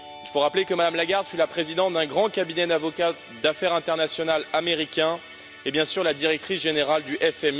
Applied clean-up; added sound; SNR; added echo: none; Musical instrument; 19 dB; none.